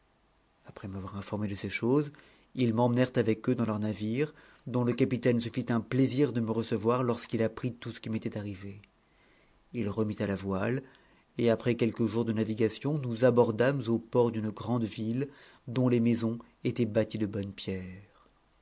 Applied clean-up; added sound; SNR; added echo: none; none; none; none.